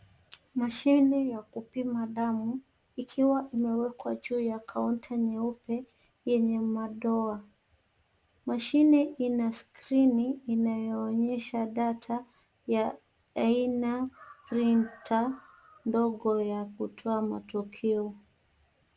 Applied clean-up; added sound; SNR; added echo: none; none; none; none.